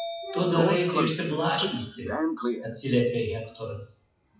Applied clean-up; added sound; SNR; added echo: classical method WPE with log-MMSE.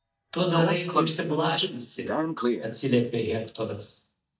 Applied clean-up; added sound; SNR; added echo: neural mask model DeepFilterNet 3.